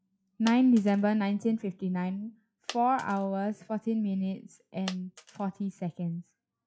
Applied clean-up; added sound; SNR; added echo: classical method log-MMSE.